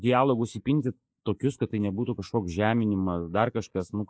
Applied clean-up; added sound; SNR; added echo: neural mask model Resemble Enhance denoiser.